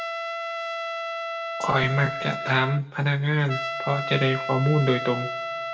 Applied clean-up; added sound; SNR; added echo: none; Trumpet; 6 dB; reverberation time 0.6 s.